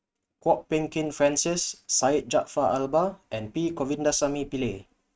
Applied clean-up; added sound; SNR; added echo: neural mask model RNNoise.